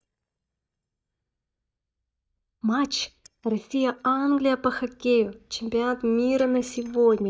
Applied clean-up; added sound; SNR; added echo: neural mask model DeepFilterNet 3.